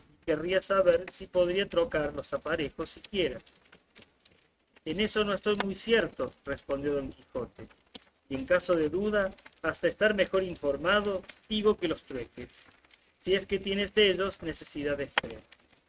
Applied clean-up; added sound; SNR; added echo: neural mask model RNNoise.